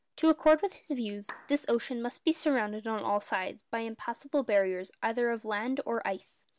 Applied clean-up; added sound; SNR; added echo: none; Clapping; 19 dB; none.